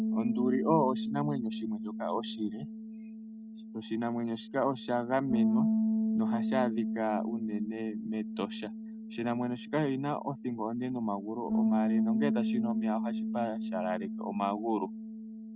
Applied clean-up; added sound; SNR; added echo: none; Bass guitar; 0 dB; none.